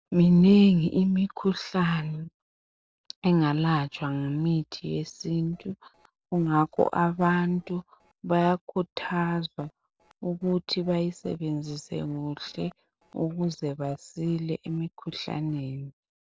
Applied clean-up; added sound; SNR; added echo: neural separator model SepFormer DNS4.